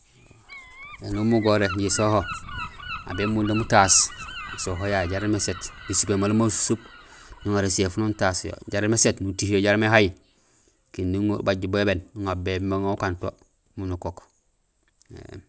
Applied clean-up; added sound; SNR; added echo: none; Gull, seagull; 17 dB; none.